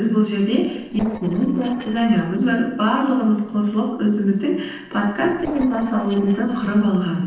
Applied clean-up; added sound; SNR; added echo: neural separator model SepFormer DNS4.